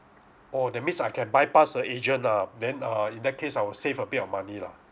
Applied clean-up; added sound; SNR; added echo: none; none; none; none.